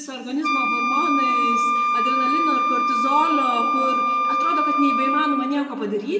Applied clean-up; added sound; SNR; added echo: none; Wind instrument, woodwind instrument; -4 dB; reverberation time 1.8 s.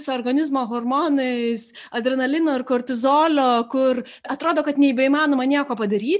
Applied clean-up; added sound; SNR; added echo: none; none; none; none.